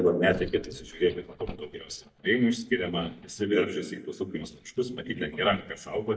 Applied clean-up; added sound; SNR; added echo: neural mask model DeepFilterNet 3.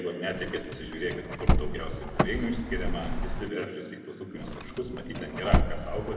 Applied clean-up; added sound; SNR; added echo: none; Car; -4 dB; reverberation time 2.3 s.